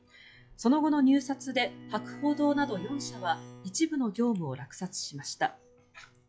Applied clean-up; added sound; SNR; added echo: classical method log-MMSE.